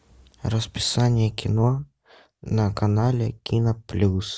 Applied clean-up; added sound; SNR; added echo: none; none; none; none.